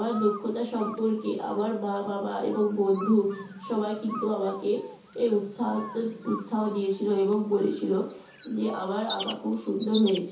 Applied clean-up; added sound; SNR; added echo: none; Bird; 15 dB; reverberation time 0.5 s.